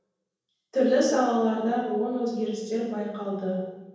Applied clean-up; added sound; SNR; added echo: none; none; none; reverberation time 1.1 s.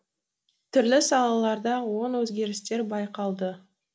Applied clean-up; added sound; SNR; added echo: none; none; none; none.